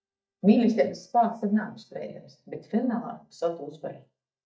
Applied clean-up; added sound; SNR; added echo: neural mask model DeepFilterNet 3.